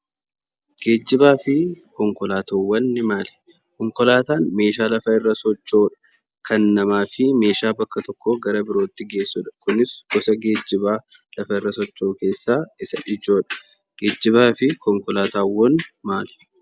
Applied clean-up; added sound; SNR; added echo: none; none; none; none.